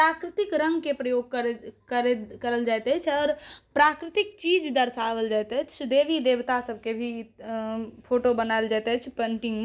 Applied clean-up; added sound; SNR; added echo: none; none; none; none.